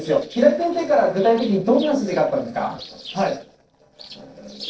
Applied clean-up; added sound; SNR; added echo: neural separator model SepFormer DNS4.